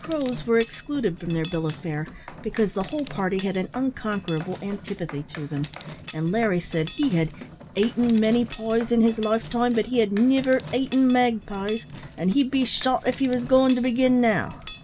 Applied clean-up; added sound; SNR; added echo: none; Mechanisms; 17 dB; none.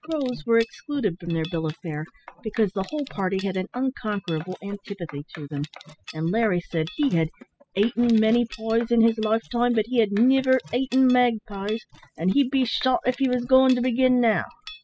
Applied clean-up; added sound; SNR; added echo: classical method spectral subtraction.